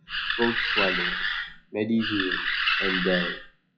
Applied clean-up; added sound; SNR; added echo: classical method WPE with log-MMSE.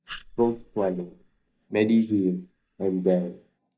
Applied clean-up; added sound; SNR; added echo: neural mask model DeepFilterNet 3.